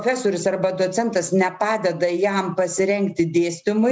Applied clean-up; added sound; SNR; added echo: none; none; none; none.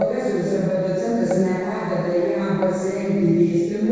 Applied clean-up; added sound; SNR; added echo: none; Keyboard (musical); 11 dB; reverberation time 2.0 s.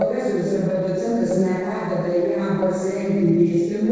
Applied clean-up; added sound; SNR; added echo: neural separator model SepFormer DNS4.